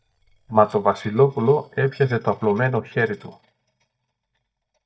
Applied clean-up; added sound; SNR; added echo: neural mask model DeepFilterNet 3.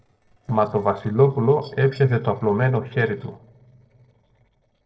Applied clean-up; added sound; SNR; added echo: neural separator model SepFormer DNS4.